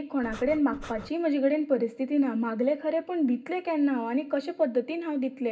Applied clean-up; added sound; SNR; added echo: none; Breathing; 14 dB; reverberation time 0.4 s.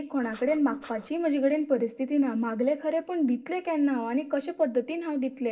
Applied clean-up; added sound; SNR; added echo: neural separator model SepFormer DNS4.